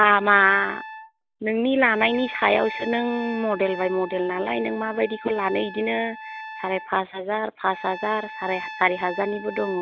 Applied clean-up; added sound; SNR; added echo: none; Trumpet; 14 dB; none.